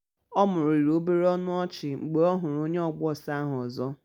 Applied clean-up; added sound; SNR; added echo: none; none; none; none.